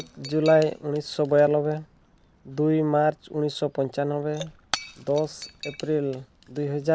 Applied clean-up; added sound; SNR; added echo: none; Shatter / Crushing; 17 dB; none.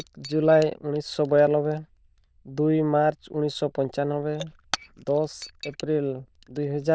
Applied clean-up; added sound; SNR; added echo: neural diffusion model UNIVERSE++.